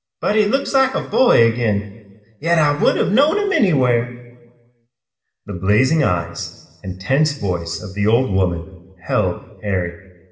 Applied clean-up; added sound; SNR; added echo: none; none; none; reverberation time 0.8 s.